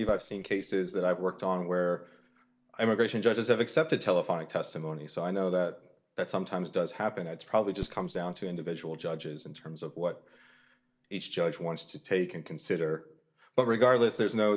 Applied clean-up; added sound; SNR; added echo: neural separator model SepFormer DNS4.